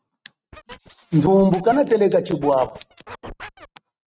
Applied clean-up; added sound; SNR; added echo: neural mask model RNNoise.